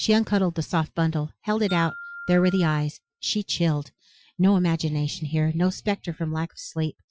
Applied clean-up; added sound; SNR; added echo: classical method Wiener filter.